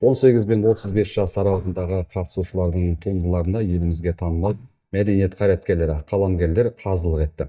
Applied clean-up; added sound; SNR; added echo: neural mask model DeepFilterNet 3.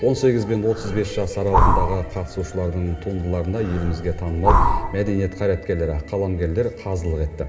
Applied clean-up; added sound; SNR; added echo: none; Breathing; 0 dB; reverberation time 2.2 s.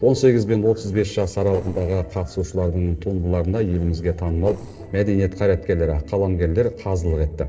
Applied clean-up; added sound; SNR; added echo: neural separator model SepFormer DNS4.